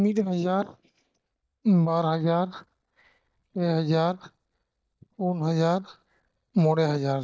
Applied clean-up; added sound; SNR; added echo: neural mask model DeepFilterNet 3.